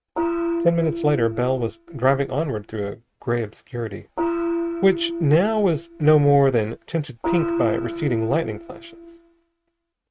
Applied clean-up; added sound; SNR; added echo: neural mask model RNNoise.